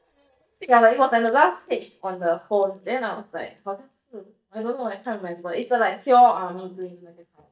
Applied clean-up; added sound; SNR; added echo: neural mask model DeepFilterNet 3.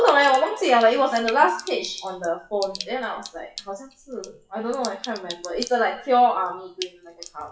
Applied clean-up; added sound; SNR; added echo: classical method WPE with log-MMSE.